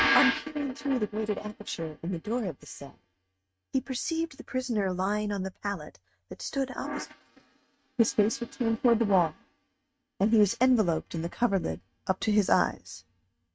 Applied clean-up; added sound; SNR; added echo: neural mask model RNNoise.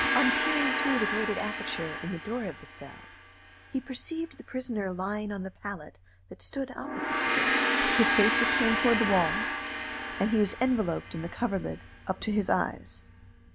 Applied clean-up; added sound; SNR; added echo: none; Gong; 1 dB; none.